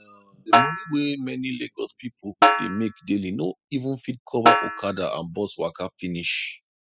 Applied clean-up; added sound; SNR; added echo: classical method spectral subtraction.